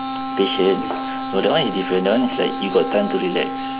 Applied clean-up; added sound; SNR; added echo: none; Wind instrument, woodwind instrument; 6 dB; none.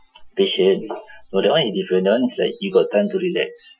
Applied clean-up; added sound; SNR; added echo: classical method Wiener filter.